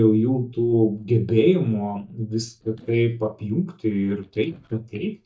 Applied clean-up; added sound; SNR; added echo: neural mask model DeepFilterNet 3.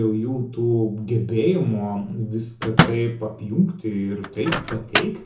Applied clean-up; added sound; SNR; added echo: none; Microwave oven; 4 dB; reverberation time 0.6 s.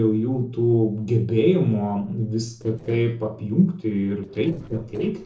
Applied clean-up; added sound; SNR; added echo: neural separator model SepFormer DNS4.